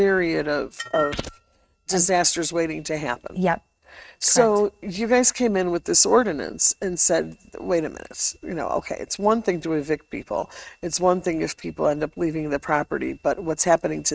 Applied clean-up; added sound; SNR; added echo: neural mask model RNNoise.